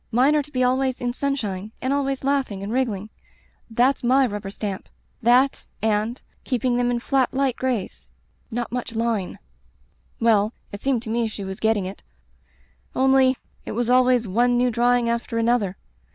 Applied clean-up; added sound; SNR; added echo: none; none; none; none.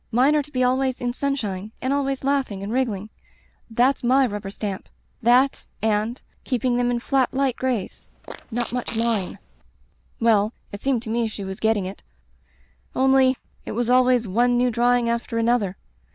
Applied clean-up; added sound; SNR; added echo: none; Fart; 15 dB; none.